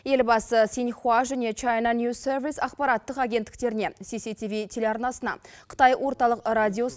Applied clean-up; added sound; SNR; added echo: none; none; none; none.